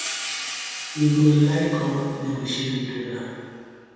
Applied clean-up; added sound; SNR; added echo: none; Hi-hat; 12 dB; reverberation time 2.0 s.